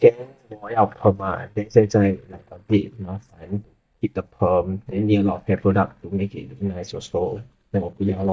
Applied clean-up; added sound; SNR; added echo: neural mask model DeepFilterNet 3.